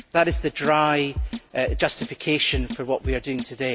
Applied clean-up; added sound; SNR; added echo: none; Drum kit; 8 dB; none.